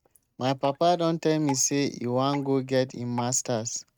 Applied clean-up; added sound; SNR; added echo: neural mask model RNNoise.